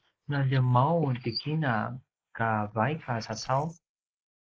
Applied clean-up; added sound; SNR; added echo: neural mask model Resemble Enhance denoiser.